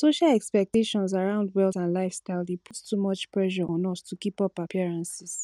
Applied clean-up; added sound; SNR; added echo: none; none; none; none.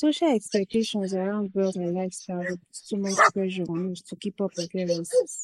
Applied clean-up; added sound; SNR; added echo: neural mask model Resemble Enhance denoiser.